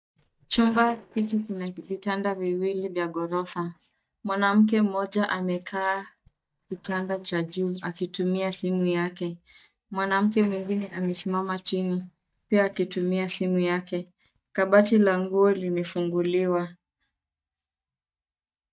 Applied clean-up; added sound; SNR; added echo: neural mask model DeepFilterNet 3.